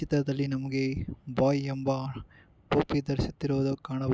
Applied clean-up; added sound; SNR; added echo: none; none; none; none.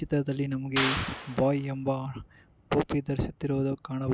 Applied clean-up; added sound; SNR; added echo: none; Clapping; 7 dB; none.